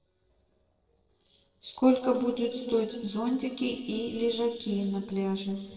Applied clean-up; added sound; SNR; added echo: neural separator model SepFormer DNS4.